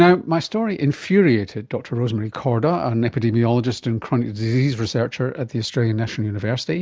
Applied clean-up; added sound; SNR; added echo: none; none; none; none.